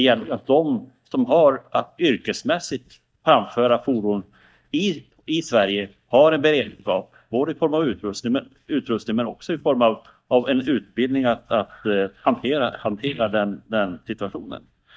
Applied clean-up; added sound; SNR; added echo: neural mask model DeepFilterNet 3.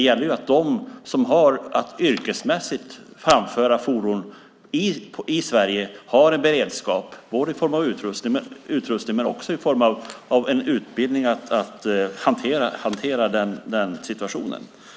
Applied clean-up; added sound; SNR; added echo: none; none; none; none.